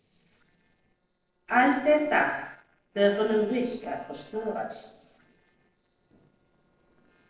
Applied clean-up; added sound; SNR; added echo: neural separator model SepFormer DNS4.